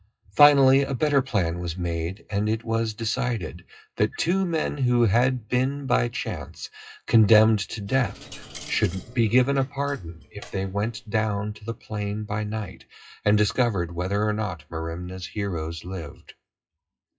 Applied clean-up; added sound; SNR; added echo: classical method WPE with log-MMSE.